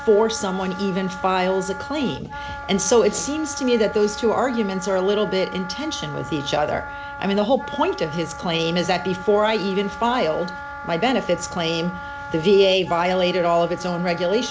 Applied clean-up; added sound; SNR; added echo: none; Wind instrument, woodwind instrument; 12 dB; none.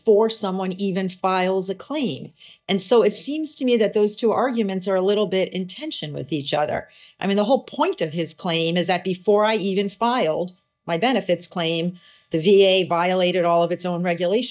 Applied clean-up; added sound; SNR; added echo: neural mask model DeepFilterNet 3.